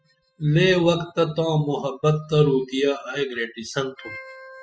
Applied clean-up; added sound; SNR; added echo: classical method spectral subtraction.